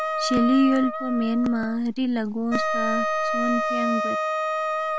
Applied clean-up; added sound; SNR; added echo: none; Wind instrument, woodwind instrument; 2 dB; none.